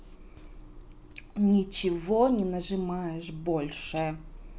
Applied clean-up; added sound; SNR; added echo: none; none; none; none.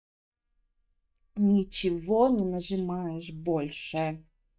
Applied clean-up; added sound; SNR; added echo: neural mask model DeepFilterNet 3.